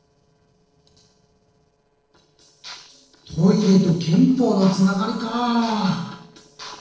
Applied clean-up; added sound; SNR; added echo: neural separator model SepFormer DNS4.